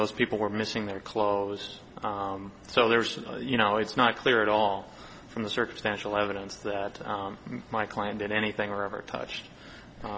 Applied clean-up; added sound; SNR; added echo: none; none; none; none.